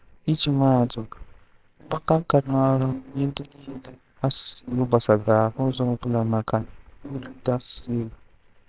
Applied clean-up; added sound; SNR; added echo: neural separator model SepFormer WHAMR!.